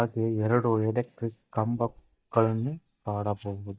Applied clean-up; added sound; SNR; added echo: neural mask model DeepFilterNet 3.